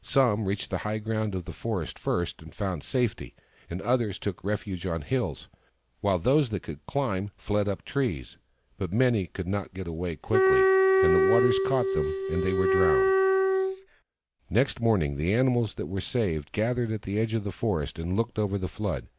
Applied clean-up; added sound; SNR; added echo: none; Wind instrument, woodwind instrument; -5 dB; none.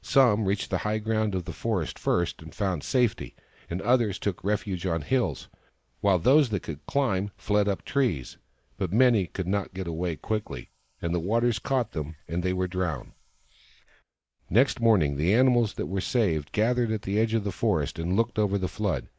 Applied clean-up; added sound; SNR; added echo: neural mask model Resemble Enhance denoiser.